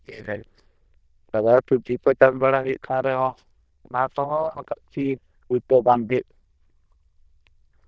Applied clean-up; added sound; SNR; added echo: neural diffusion model UNIVERSE++.